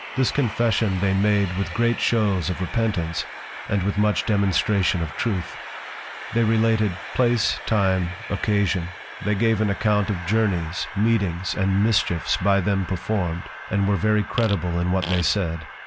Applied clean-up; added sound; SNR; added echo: none; Train + Fart; 13 dB; none.